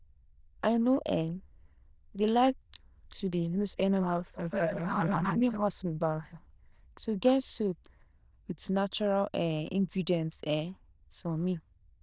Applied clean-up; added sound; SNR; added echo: neural diffusion model UNIVERSE++.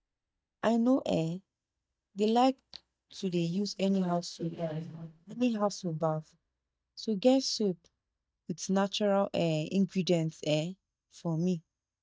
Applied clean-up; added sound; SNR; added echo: neural mask model DeepFilterNet 3.